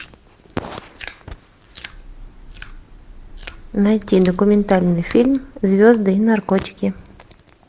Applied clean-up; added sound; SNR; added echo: none; Car + Chewing, mastication; 20 dB; none.